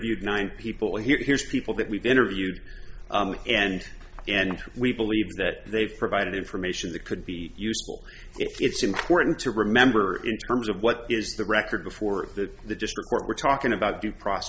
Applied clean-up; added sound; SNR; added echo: none; none; none; none.